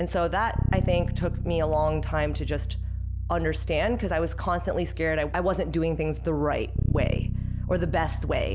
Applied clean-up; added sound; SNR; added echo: none; Bass guitar; 1 dB; none.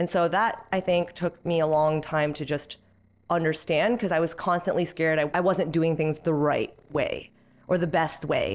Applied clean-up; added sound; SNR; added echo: neural separator model SepFormer DNS4.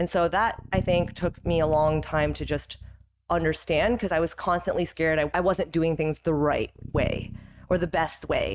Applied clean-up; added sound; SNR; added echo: neural mask model RNNoise.